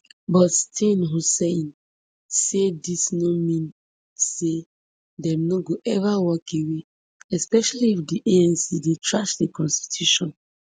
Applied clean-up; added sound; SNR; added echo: none; none; none; none.